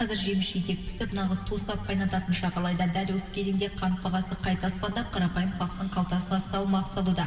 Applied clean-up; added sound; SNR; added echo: none; none; none; reverberation time 2.2 s.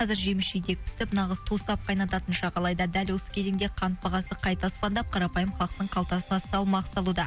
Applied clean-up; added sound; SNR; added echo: none; none; none; none.